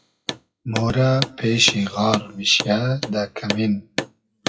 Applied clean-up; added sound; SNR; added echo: classical method WPE with log-MMSE.